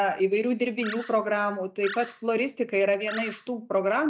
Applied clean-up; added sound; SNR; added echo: none; Animal; 15 dB; none.